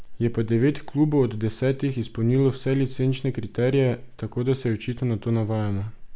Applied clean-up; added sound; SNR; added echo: none; none; none; none.